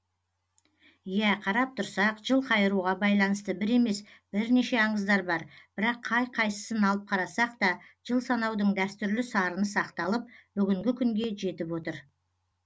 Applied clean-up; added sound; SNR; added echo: none; none; none; none.